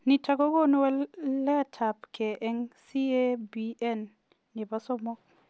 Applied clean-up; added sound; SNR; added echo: none; none; none; none.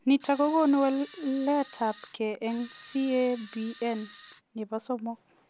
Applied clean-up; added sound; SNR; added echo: none; Camera; 16 dB; none.